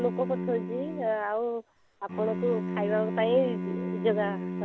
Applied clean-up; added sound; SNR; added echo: none; Bowed string instrument; 4 dB; none.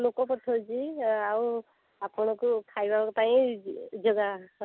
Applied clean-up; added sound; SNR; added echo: none; none; none; none.